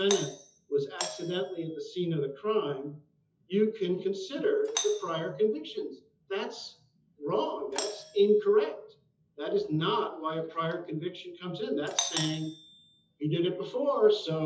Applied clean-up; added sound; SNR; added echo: classical method WPE with log-MMSE.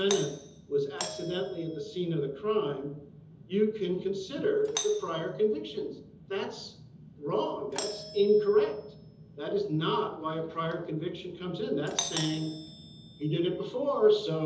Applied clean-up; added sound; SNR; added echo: none; Doorbell; 14 dB; reverberation time 1.2 s.